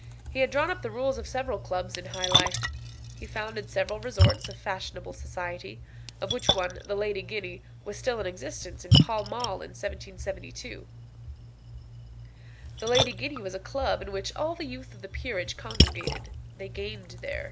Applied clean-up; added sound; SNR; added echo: none; Splash, splatter; -2 dB; none.